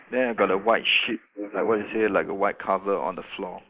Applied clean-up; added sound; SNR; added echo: neural mask model Resemble Enhance denoiser.